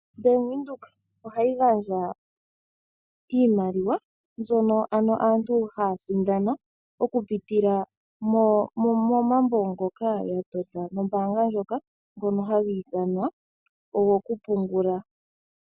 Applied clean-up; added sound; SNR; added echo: none; none; none; none.